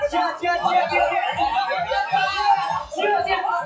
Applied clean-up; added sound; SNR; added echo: classical method WPE with log-MMSE.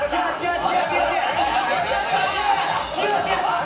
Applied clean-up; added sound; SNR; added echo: none; Crash cymbal; 16 dB; reverberation time 0.6 s.